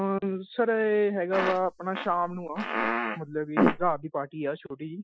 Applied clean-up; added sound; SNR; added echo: classical method Wiener filter.